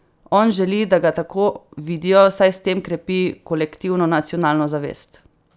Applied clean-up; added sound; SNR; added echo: none; none; none; none.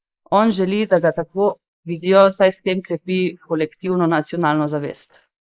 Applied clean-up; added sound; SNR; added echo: neural mask model Resemble Enhance denoiser.